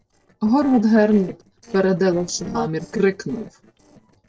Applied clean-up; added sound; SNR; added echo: neural separator model SepFormer DNS4.